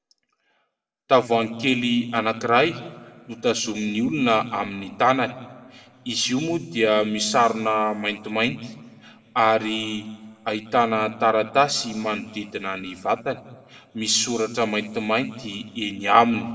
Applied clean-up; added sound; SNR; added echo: none; none; none; reverberation time 1.4 s.